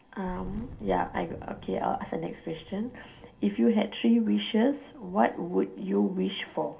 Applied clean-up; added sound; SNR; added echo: none; Thunder; 19 dB; reverberation time 0.3 s.